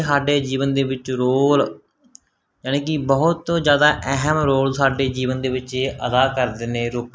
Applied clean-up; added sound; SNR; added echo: none; none; none; none.